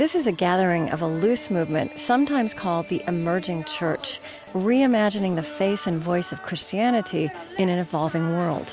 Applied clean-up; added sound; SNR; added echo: none; none; none; none.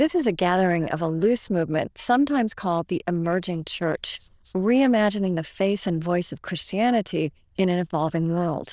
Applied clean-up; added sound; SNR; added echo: neural diffusion model UNIVERSE++.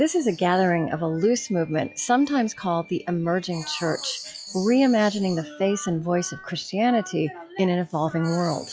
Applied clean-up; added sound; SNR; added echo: classical method log-MMSE.